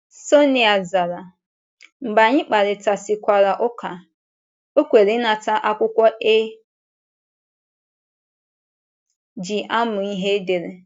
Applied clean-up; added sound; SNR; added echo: none; none; none; none.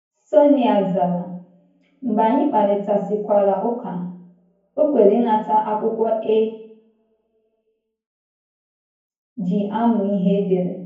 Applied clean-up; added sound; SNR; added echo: none; none; none; reverberation time 0.9 s.